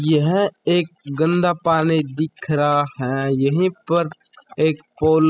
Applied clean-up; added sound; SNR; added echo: classical method spectral subtraction.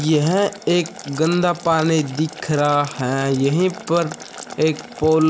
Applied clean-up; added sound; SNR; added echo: none; Boiling; 17 dB; none.